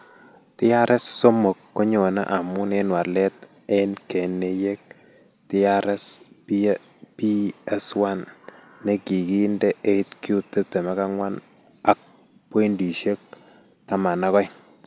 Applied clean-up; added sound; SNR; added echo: none; none; none; none.